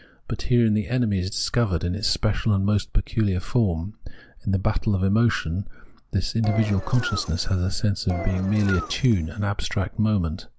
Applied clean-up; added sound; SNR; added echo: none; Engine; 12 dB; none.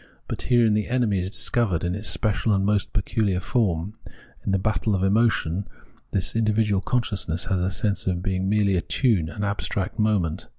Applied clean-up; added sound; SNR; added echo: none; none; none; none.